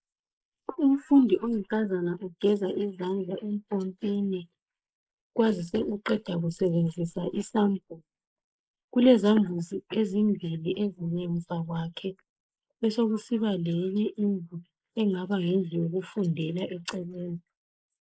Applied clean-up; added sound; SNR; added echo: neural mask model Resemble Enhance denoiser.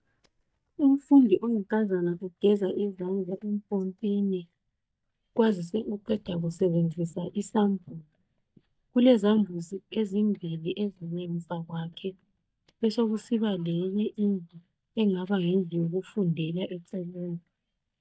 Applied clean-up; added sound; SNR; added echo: neural mask model DeepFilterNet 3.